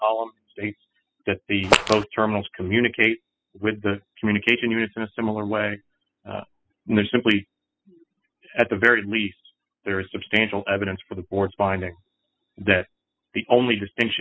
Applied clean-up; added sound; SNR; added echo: classical method spectral subtraction.